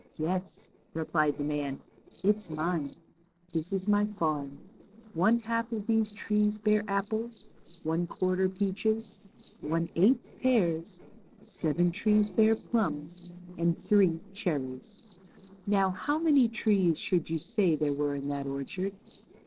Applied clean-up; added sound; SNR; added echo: neural separator model SepFormer DNS4.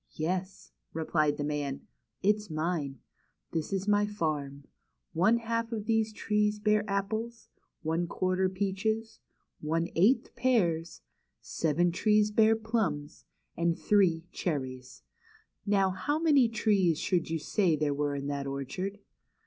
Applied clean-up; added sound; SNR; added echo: none; none; none; none.